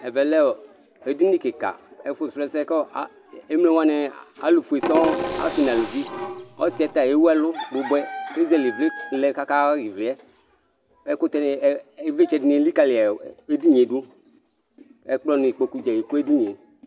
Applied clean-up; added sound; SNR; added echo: none; Percussion; 3 dB; none.